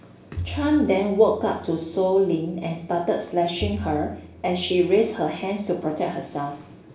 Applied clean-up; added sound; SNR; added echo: none; Bowed string instrument; 15 dB; reverberation time 0.5 s.